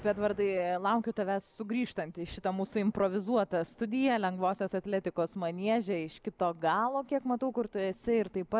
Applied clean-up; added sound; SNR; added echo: none; none; none; none.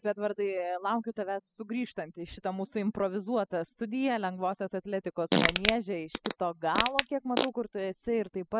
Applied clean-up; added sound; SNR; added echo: classical method spectral subtraction.